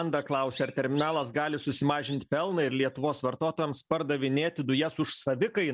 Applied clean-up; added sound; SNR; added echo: neural mask model Resemble Enhance denoiser.